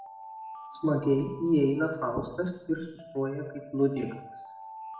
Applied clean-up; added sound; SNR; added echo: none; Alarm; 17 dB; reverberation time 0.7 s.